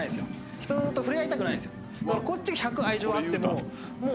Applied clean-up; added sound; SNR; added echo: none; Car; 5 dB; none.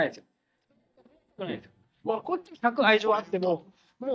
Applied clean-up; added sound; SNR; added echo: neural mask model DeepFilterNet 3.